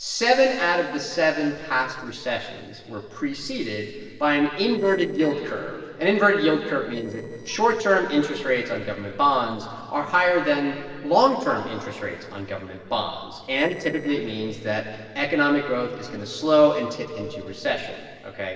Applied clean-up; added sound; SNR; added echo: neural separator model SepFormer DNS4.